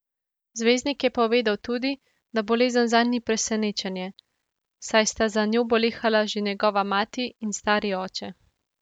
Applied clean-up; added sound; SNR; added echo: none; none; none; none.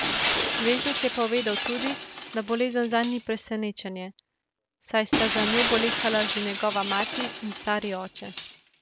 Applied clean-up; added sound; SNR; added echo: none; Shatter; -2 dB; none.